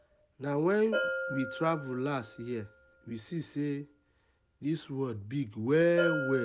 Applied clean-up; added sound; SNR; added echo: none; Bell; 8 dB; none.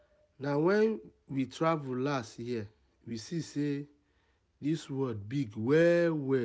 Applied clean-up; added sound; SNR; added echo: none; none; none; none.